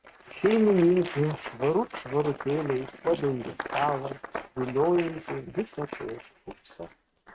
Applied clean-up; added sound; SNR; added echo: neural mask model RNNoise.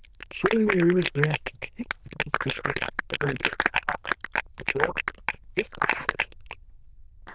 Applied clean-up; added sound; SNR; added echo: neural diffusion model UNIVERSE++.